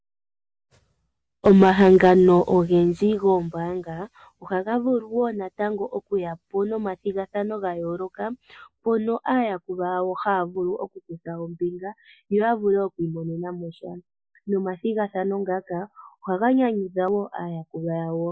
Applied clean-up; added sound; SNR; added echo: none; none; none; none.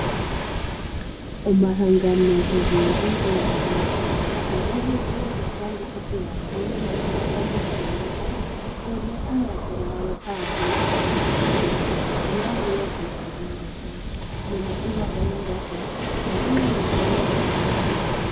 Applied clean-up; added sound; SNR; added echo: none; Waves, surf; -3 dB; reverberation time 0.3 s.